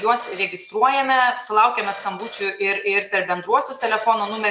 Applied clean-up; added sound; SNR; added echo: none; Telephone; 15 dB; none.